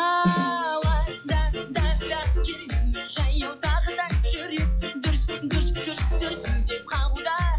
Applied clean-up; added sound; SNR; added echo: classical method log-MMSE.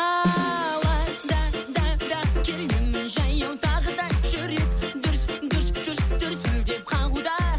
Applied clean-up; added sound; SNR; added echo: none; none; none; none.